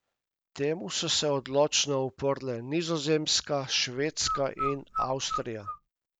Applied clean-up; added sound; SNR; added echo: none; Bird; 6 dB; none.